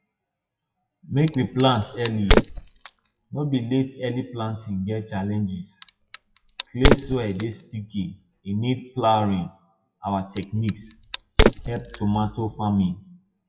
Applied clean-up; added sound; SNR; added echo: classical method WPE with log-MMSE.